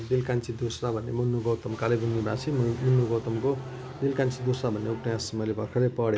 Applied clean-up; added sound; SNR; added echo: none; Race car, auto racing / Engine starting; 13 dB; none.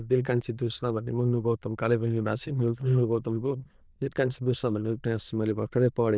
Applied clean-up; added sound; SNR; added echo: neural diffusion model UNIVERSE++.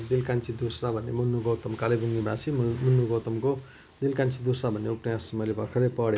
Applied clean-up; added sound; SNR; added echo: none; none; none; none.